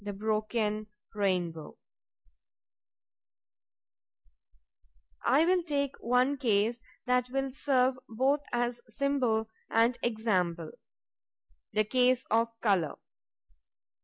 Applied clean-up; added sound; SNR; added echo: none; none; none; none.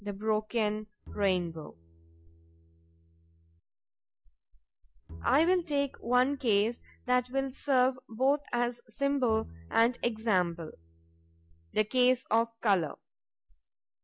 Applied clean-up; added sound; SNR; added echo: none; Bowed string instrument; 19 dB; none.